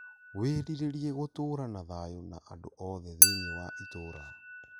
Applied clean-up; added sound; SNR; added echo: none; Chink, clink; -4 dB; none.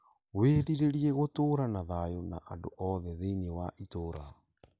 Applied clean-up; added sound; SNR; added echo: none; none; none; none.